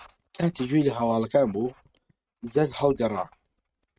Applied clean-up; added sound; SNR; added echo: neural mask model RNNoise.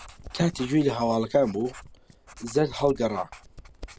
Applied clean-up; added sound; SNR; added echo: none; Writing; 18 dB; none.